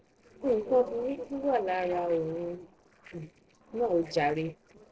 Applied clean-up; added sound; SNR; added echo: neural separator model SepFormer DNS4.